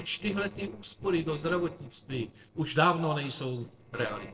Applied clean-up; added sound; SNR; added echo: neural separator model SepFormer DNS4.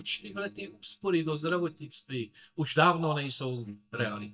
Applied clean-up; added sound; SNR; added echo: neural mask model DeepFilterNet 3.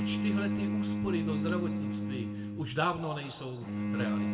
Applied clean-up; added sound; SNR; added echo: none; Bowed string instrument; -3 dB; reverberation time 1.3 s.